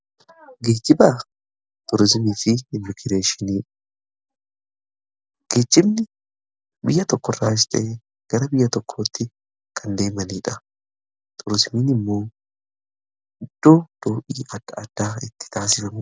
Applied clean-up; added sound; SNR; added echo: none; none; none; none.